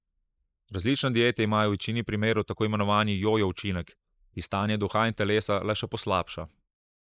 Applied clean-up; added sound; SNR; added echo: neural mask model Resemble Enhance denoiser.